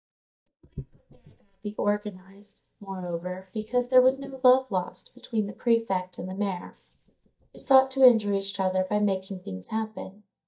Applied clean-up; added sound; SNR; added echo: neural mask model DeepFilterNet 3.